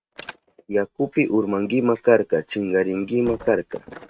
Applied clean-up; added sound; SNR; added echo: neural mask model RNNoise.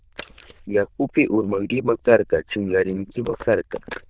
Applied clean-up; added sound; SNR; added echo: neural diffusion model UNIVERSE++.